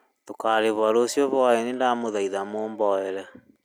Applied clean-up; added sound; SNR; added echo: none; none; none; none.